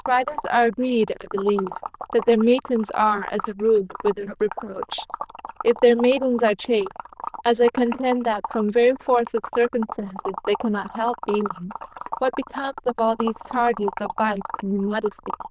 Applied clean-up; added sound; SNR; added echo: neural diffusion model UNIVERSE++.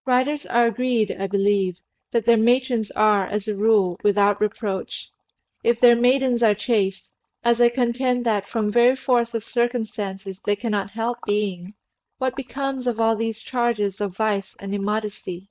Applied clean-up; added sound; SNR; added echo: neural mask model DeepFilterNet 3.